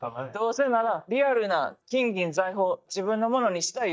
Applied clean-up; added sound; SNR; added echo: neural mask model DeepFilterNet 3.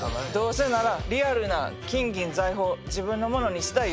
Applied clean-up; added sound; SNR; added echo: none; none; none; none.